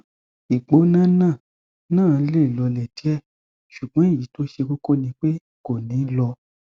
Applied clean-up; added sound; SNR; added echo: none; none; none; none.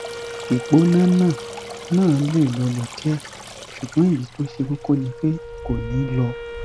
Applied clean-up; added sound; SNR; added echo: none; Wind instrument, woodwind instrument + Stream; 13 dB; none.